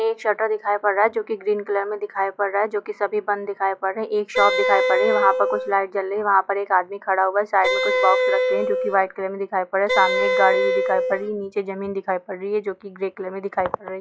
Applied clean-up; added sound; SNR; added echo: classical method log-MMSE.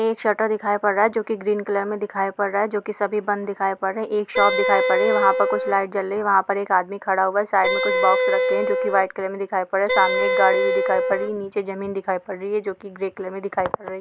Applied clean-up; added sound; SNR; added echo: none; Wind instrument, woodwind instrument; -1 dB; none.